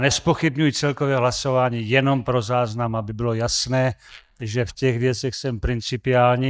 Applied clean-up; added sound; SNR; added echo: neural mask model DeepFilterNet 3.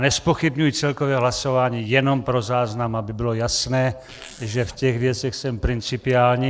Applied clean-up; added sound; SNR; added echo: neural separator model SepFormer DNS4.